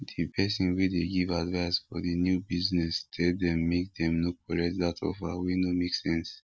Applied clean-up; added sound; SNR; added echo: none; none; none; none.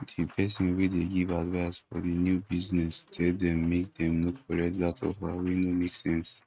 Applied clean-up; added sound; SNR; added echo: neural mask model RNNoise.